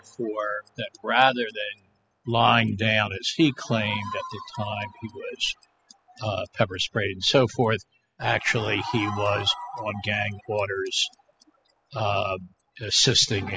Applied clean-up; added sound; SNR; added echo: classical method spectral subtraction.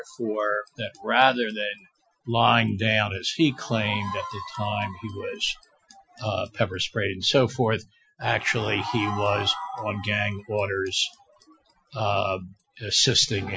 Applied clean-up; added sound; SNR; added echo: classical method Wiener filter.